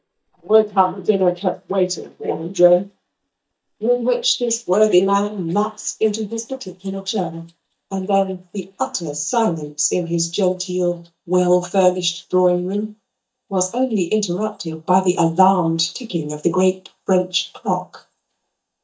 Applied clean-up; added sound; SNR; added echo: neural mask model DeepFilterNet 3.